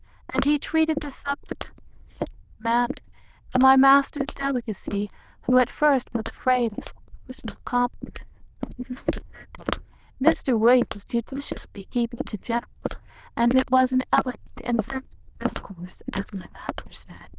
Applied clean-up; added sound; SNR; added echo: neural diffusion model UNIVERSE++.